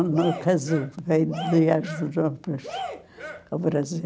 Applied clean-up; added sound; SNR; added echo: none; Cheering; 12 dB; none.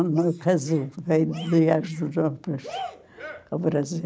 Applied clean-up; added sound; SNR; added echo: neural mask model Resemble Enhance denoiser.